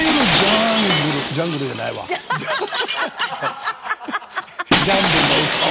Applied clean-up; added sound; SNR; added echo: none; Shatter; -1 dB; none.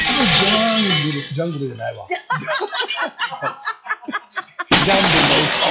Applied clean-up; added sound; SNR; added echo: classical method log-MMSE.